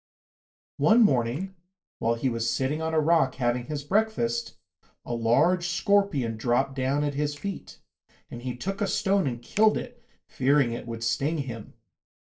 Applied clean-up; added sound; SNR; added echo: neural separator model SepFormer DNS4.